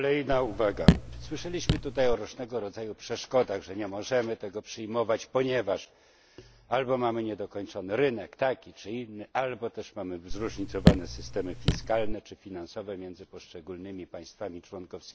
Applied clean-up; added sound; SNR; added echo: none; Raindrop / Drip; -4 dB; none.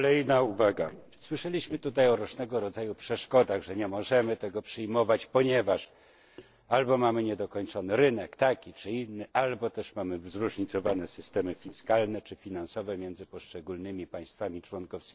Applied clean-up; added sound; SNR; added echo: neural separator model SepFormer DNS4.